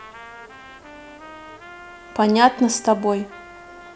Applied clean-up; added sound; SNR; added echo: none; Trumpet; 18 dB; none.